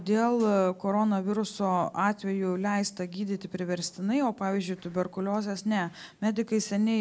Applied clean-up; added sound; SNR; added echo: none; none; none; none.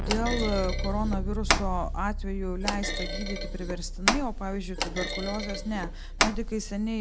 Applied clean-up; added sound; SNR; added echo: none; Keyboard (musical) + Thump, thud; -2 dB; none.